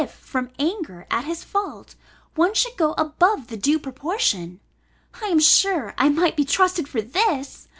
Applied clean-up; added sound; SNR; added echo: none; none; none; none.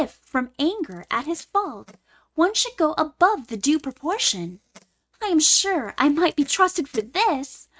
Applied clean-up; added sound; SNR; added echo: neural mask model RNNoise.